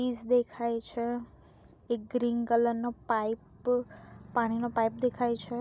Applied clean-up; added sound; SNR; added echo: none; none; none; none.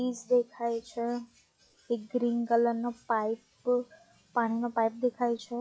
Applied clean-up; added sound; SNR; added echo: classical method log-MMSE.